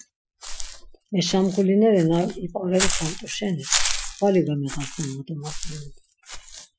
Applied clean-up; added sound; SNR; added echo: classical method Wiener filter.